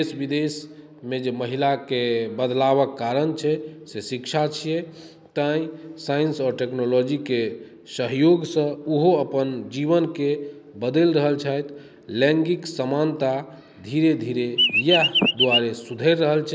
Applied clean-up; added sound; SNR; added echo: none; Chirp, tweet; -3 dB; none.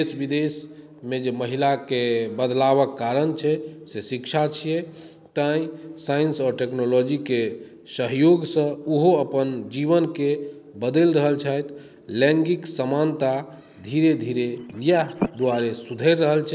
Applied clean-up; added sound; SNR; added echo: neural separator model SepFormer DNS4.